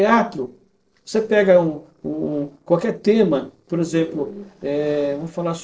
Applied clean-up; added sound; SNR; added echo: neural separator model SepFormer DNS4.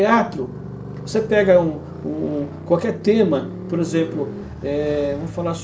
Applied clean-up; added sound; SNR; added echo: none; Motorcycle; 12 dB; reverberation time 0.4 s.